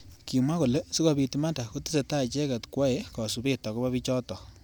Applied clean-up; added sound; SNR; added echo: none; none; none; none.